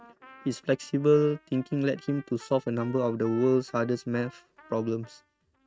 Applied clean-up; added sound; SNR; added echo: neural mask model RNNoise.